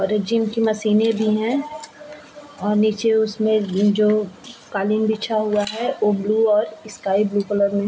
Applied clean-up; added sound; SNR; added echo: none; none; none; none.